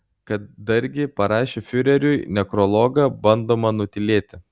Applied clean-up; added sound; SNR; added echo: none; none; none; none.